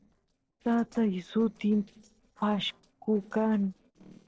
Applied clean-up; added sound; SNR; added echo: neural separator model SepFormer DNS4.